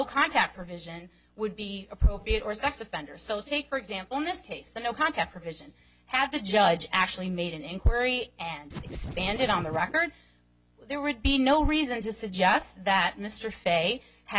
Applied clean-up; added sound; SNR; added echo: none; Scratching (performance technique); 9 dB; none.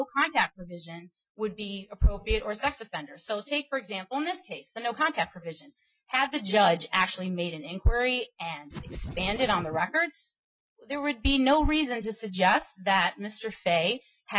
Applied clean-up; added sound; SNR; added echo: classical method Wiener filter.